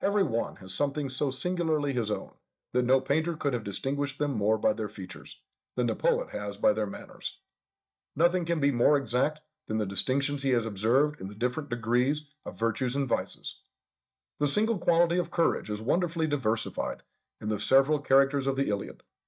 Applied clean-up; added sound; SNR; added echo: neural mask model DeepFilterNet 3.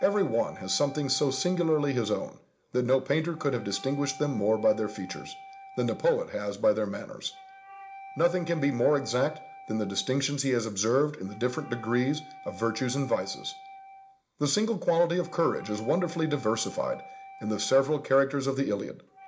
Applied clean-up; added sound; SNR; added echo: none; Wind instrument, woodwind instrument; 19 dB; reverberation time 0.4 s.